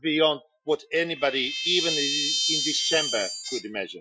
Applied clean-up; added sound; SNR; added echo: classical method Wiener filter.